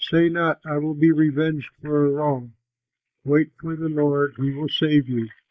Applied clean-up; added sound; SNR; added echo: neural mask model Resemble Enhance denoiser.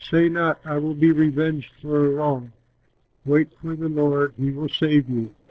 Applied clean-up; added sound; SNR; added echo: neural separator model SepFormer DNS4.